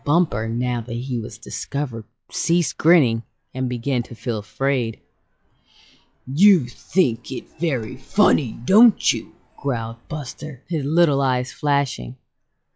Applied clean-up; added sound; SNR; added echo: classical method log-MMSE.